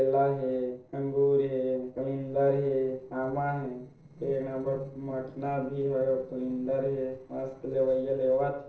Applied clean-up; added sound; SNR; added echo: neural separator model SepFormer DNS4.